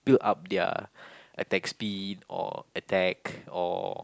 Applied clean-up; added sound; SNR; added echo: none; none; none; none.